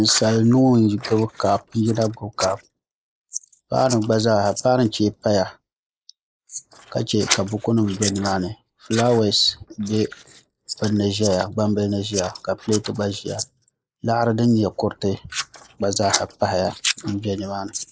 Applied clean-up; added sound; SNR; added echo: neural mask model Resemble Enhance denoiser.